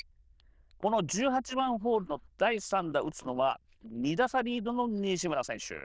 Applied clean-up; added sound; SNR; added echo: neural diffusion model UNIVERSE++.